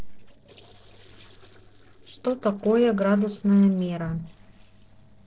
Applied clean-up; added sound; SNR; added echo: neural separator model SepFormer DNS4.